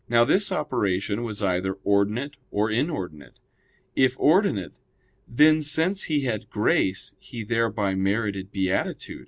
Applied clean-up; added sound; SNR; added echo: none; none; none; none.